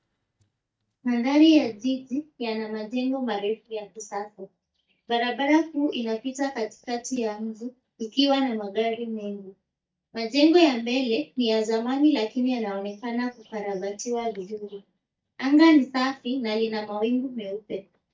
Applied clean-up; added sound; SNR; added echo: neural mask model DeepFilterNet 3.